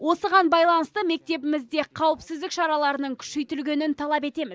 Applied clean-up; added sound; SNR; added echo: none; none; none; none.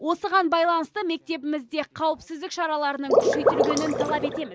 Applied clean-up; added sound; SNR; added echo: none; Water / Liquid; -4 dB; none.